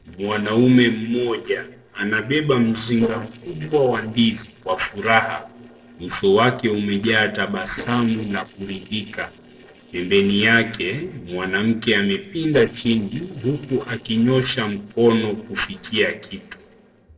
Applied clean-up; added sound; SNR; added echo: neural separator model SepFormer DNS4.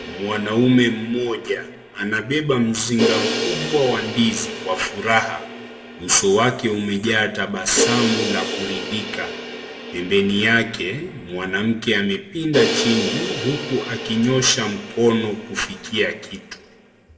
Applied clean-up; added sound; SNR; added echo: none; Crash cymbal; 7 dB; reverberation time 0.9 s.